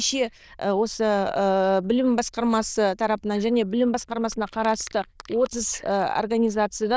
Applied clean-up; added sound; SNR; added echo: neural diffusion model UNIVERSE++.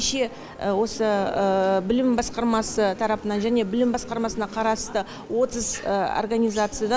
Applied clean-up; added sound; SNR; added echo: none; none; none; none.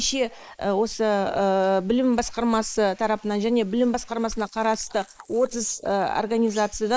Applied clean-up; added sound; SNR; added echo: neural mask model Resemble Enhance denoiser.